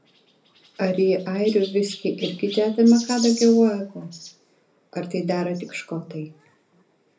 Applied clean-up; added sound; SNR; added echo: none; Chirp, tweet; 17 dB; reverberation time 0.3 s.